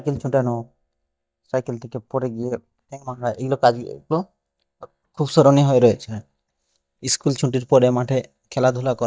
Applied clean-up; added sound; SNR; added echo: neural mask model DeepFilterNet 3.